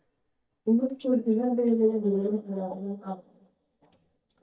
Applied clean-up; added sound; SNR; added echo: neural mask model DeepFilterNet 3.